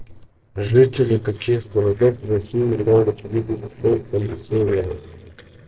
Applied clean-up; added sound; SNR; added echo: neural separator model SepFormer DNS4.